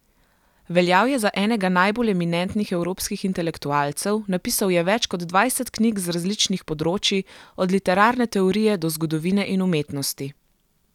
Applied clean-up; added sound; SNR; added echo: none; none; none; none.